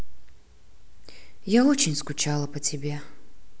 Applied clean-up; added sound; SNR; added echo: none; none; none; none.